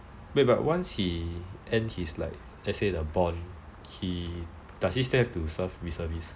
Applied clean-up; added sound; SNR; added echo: none; none; none; none.